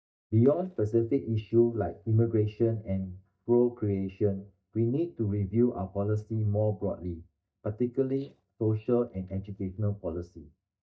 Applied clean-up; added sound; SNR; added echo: neural mask model DeepFilterNet 3.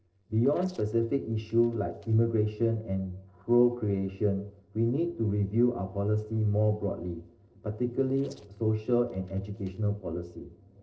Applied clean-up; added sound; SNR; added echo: neural separator model SepFormer DNS4.